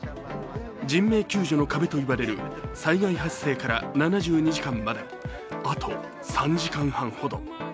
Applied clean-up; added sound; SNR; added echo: none; Wind instrument, woodwind instrument; 18 dB; none.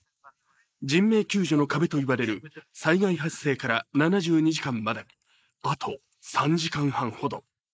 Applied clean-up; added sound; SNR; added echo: neural mask model Resemble Enhance denoiser.